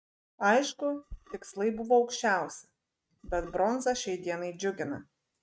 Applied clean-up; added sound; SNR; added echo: neural mask model RNNoise.